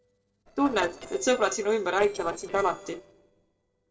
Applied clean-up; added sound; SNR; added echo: neural separator model SepFormer DNS4.